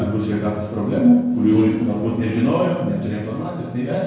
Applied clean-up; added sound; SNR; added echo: none; none; none; reverberation time 0.9 s.